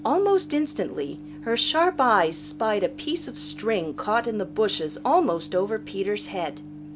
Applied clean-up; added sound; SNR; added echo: none; Microwave oven; 15 dB; none.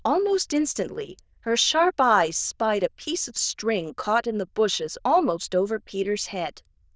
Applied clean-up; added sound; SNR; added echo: neural diffusion model UNIVERSE++.